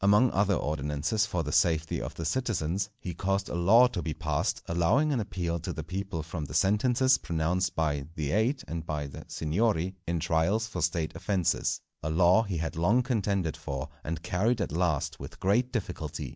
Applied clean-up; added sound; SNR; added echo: none; none; none; none.